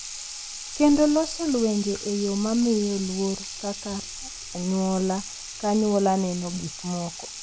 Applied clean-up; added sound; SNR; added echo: none; Sink (filling or washing) / Water tap, faucet; 11 dB; none.